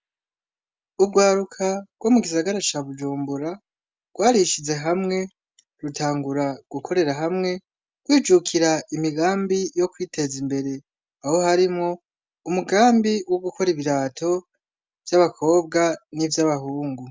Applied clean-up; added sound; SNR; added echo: none; none; none; none.